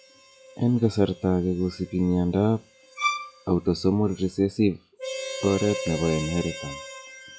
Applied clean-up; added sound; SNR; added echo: classical method log-MMSE.